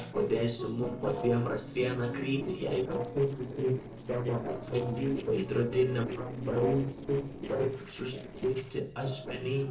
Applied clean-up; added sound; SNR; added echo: neural separator model SepFormer DNS4.